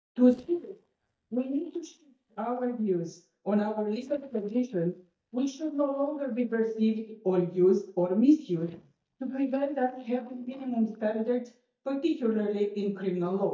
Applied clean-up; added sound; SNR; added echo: neural mask model DeepFilterNet 3.